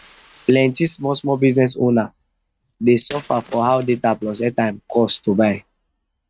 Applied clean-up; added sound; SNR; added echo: neural mask model RNNoise.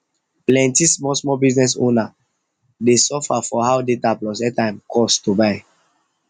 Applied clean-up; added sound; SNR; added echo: none; none; none; none.